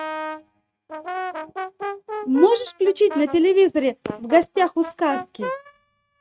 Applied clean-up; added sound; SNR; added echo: neural mask model RNNoise.